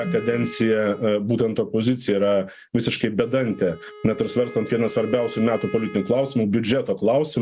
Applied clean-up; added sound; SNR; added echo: none; Wind instrument, woodwind instrument; 19 dB; none.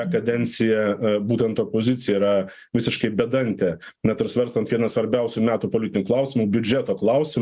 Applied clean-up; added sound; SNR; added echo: none; none; none; none.